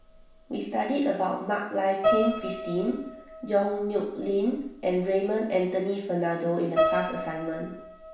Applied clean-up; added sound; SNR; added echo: none; Piano; 5 dB; reverberation time 0.7 s.